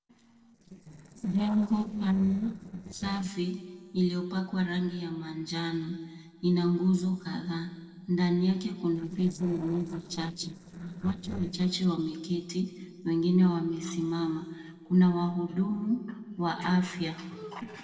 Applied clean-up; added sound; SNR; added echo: neural separator model SepFormer DNS4.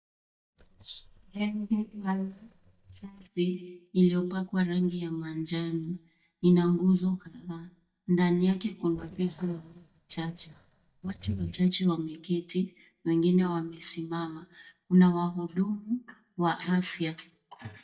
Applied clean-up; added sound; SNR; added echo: neural mask model DeepFilterNet 3.